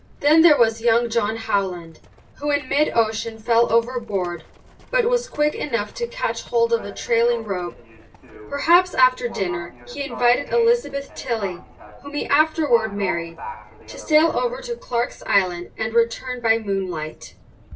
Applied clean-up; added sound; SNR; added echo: none; Livestock, farm animals, working animals; 19 dB; reverberation time 0.1 s.